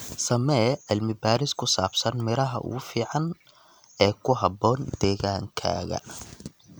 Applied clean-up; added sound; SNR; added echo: none; none; none; none.